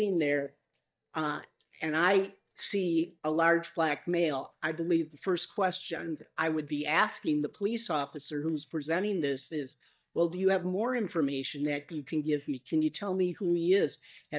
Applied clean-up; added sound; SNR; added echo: neural mask model DeepFilterNet 3.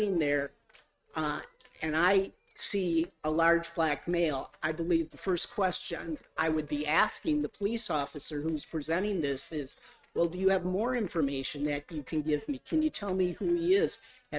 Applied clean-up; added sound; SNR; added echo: neural mask model RNNoise.